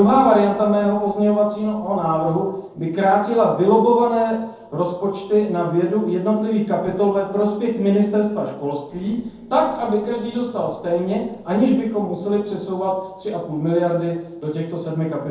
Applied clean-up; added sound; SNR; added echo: neural separator model SepFormer DNS4.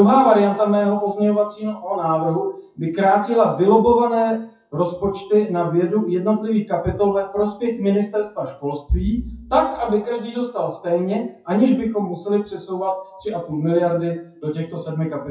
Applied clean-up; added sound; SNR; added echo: classical method WPE with log-MMSE.